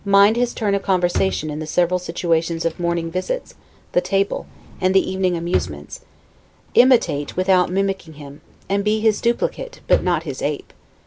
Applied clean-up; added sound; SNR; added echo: none; Drawer open or close; 14 dB; none.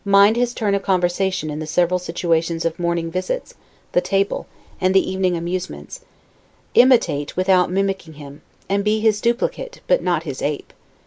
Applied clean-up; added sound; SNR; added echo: none; none; none; none.